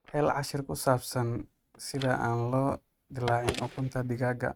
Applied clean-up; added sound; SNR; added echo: neural mask model RNNoise.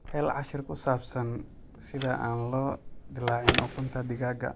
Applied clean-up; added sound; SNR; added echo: none; Telephone; 4 dB; none.